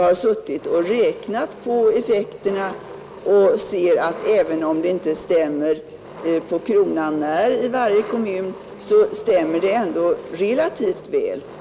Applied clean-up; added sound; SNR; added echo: none; Engine; 17 dB; none.